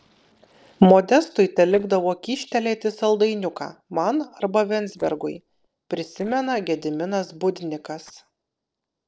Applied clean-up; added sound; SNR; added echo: neural separator model SepFormer DNS4.